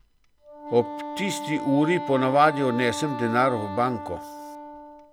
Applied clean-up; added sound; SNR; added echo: none; Wind instrument, woodwind instrument; 9 dB; none.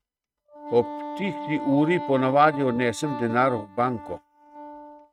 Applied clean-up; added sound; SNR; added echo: neural mask model RNNoise.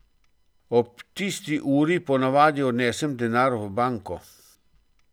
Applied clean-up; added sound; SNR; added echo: none; none; none; none.